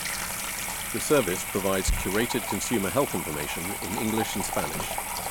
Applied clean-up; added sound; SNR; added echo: none; Sink (filling or washing) / Water tap, faucet; 2 dB; none.